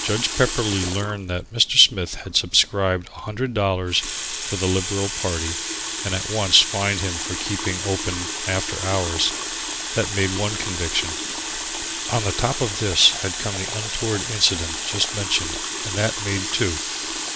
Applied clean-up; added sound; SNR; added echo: none; Water tap, faucet; 5 dB; none.